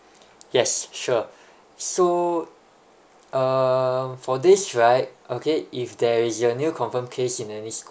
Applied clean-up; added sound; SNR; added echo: none; none; none; none.